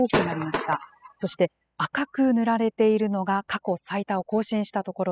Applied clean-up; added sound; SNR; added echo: classical method spectral subtraction.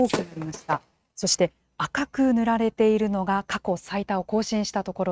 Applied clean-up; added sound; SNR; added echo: neural mask model RNNoise.